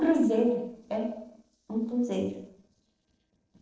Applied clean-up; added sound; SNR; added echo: neural separator model SepFormer DNS4.